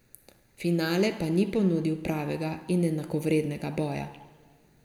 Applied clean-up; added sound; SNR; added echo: none; none; none; reverberation time 1.3 s.